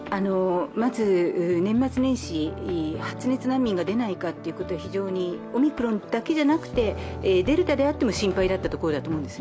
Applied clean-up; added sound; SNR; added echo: none; none; none; none.